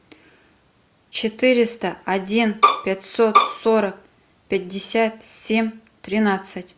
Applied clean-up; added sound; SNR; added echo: none; Bowed string instrument; -3 dB; none.